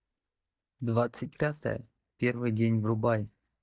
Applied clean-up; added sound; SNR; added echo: neural mask model DeepFilterNet 3.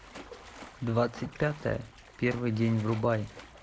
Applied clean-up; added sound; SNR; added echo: none; Splash, splatter; 17 dB; none.